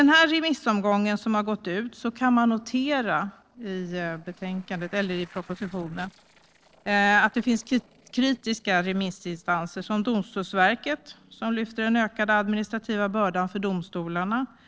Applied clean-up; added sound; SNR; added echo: neural separator model SepFormer DNS4.